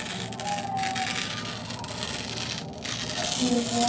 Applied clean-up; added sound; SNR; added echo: none; Tearing; 2 dB; reverberation time 0.9 s.